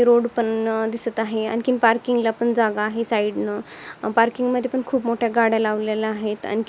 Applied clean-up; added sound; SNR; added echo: none; none; none; none.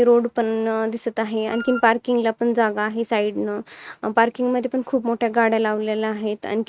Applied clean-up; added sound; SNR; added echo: neural mask model RNNoise.